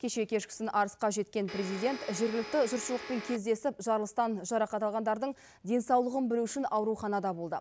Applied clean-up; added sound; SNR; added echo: none; Domestic sounds, home sounds; 11 dB; none.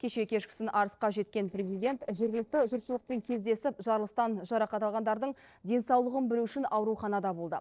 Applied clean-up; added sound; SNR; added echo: neural separator model SepFormer DNS4.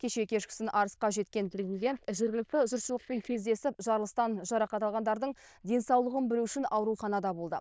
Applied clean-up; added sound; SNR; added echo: neural diffusion model UNIVERSE++.